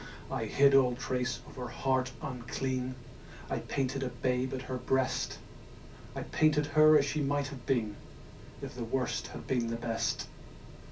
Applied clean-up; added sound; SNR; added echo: none; Mechanical fan; 15 dB; reverberation time 0.3 s.